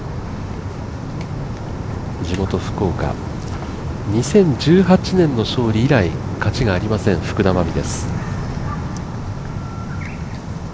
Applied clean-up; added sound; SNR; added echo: none; none; none; none.